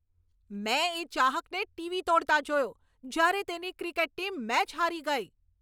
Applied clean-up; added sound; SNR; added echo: none; none; none; none.